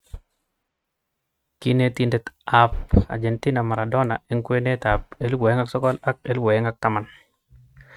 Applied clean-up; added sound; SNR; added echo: neural mask model RNNoise.